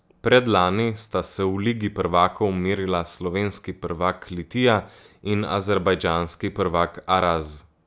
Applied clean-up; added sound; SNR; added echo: none; none; none; none.